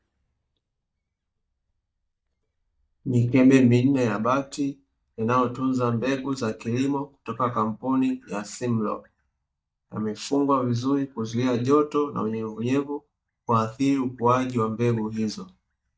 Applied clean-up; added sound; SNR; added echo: neural mask model DeepFilterNet 3.